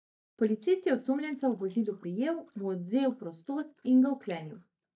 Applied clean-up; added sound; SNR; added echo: neural mask model DeepFilterNet 3.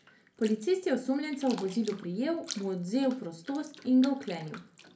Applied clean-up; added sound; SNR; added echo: none; Bathtub (filling or washing); 18 dB; reverberation time 0.3 s.